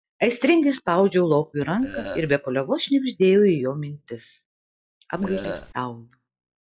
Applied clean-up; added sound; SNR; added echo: classical method log-MMSE.